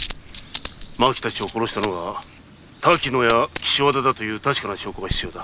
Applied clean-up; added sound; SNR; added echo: none; Coin (dropping); 7 dB; none.